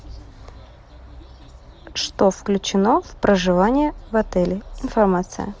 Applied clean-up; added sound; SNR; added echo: none; none; none; none.